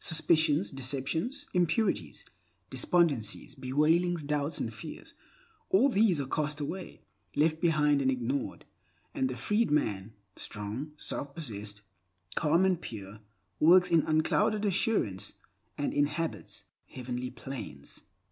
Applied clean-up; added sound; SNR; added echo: none; none; none; none.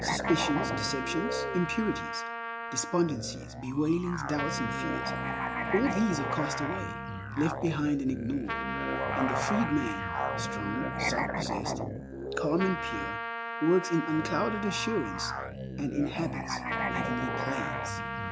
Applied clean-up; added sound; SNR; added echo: none; Trumpet + Musical instrument; 1 dB; none.